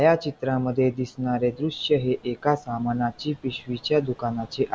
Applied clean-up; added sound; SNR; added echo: none; none; none; none.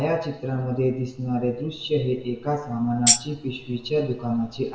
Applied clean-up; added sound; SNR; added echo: none; Tambourine; -3 dB; reverberation time 0.9 s.